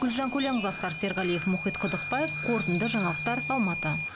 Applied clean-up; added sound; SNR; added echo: none; Crow + Microwave oven / Alarm; 5 dB; none.